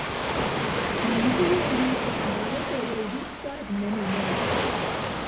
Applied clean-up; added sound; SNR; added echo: none; Waves, surf; -3 dB; reverberation time 0.3 s.